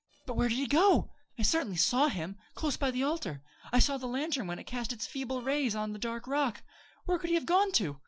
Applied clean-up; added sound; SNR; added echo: neural separator model SepFormer DNS4.